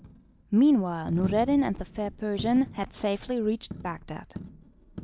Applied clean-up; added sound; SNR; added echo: none; Coin (dropping); 14 dB; none.